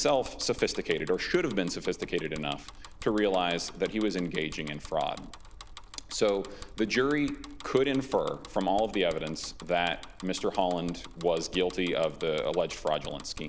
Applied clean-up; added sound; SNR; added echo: none; Bicycle; 15 dB; none.